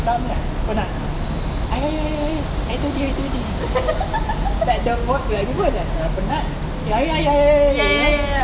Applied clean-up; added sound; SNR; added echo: none; none; none; none.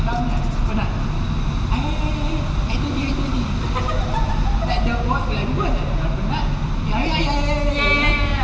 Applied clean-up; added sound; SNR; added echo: none; Writing; 20 dB; reverberation time 1.9 s.